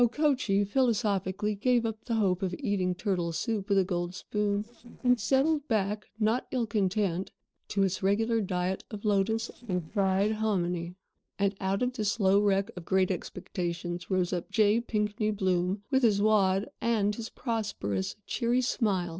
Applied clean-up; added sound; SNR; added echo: neural separator model SepFormer DNS4.